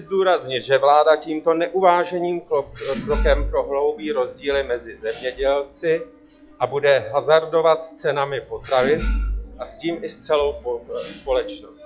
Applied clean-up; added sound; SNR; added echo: classical method log-MMSE.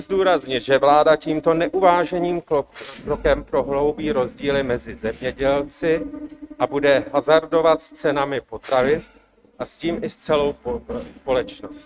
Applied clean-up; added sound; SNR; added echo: neural mask model RNNoise.